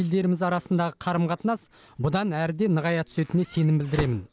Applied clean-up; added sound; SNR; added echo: none; Squeak / Slam / Wood; 12 dB; none.